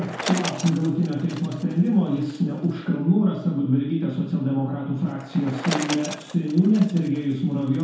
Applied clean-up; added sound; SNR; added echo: none; Bicycle; 14 dB; reverberation time 0.8 s.